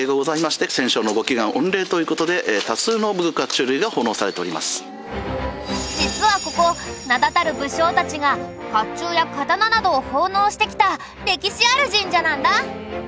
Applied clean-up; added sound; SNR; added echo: none; none; none; none.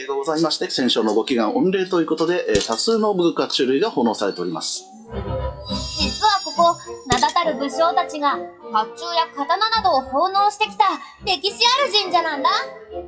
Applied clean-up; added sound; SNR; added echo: classical method WPE with log-MMSE.